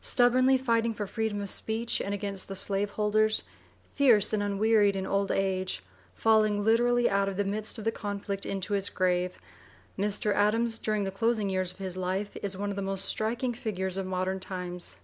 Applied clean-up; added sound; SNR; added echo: none; none; none; none.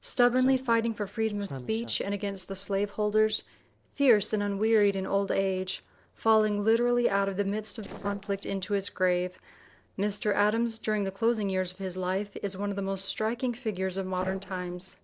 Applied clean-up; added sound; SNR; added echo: neural separator model SepFormer DNS4.